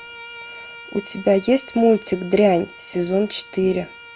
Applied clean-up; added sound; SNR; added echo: none; Bowed string instrument; 19 dB; none.